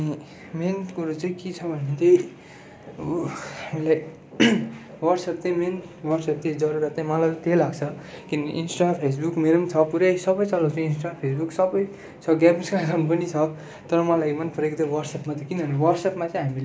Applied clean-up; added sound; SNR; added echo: none; none; none; none.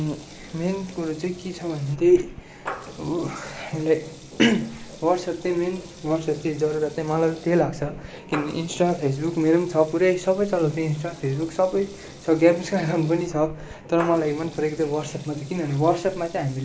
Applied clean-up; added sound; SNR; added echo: none; Water tap, faucet / Liquid; 18 dB; none.